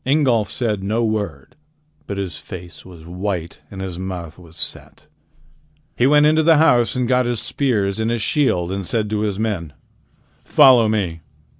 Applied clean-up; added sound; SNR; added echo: none; none; none; none.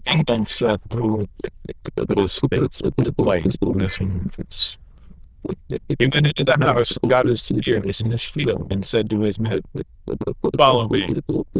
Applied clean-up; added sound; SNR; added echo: neural diffusion model UNIVERSE++.